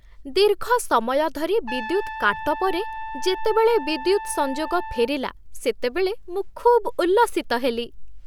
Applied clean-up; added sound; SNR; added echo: none; Trumpet; 11 dB; none.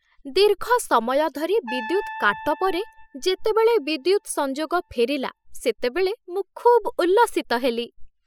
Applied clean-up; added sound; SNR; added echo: classical method spectral subtraction.